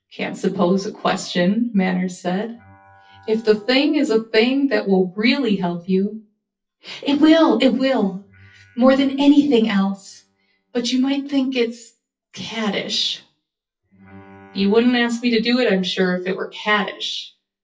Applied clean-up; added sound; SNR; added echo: classical method WPE with log-MMSE.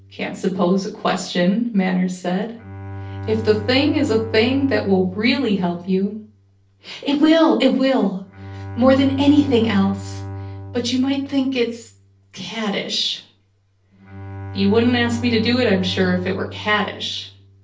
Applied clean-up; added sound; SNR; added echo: none; Bowed string instrument; 13 dB; reverberation time 0.4 s.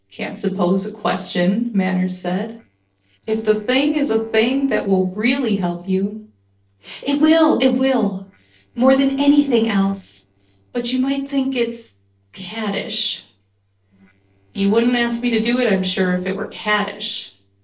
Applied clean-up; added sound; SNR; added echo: neural separator model SepFormer DNS4.